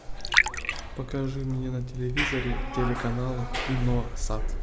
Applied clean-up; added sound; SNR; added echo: none; Liquid; 5 dB; none.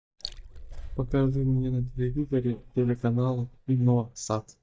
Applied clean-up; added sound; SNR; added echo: neural mask model DeepFilterNet 3.